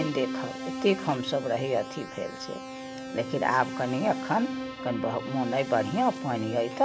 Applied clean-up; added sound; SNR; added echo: none; Keyboard (musical); 8 dB; none.